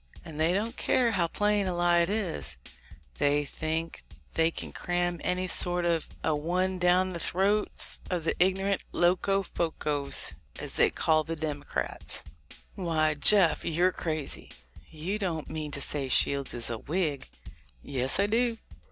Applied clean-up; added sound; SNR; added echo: none; Drum / Drum kit; 19 dB; none.